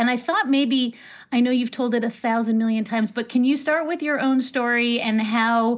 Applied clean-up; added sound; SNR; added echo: none; none; none; none.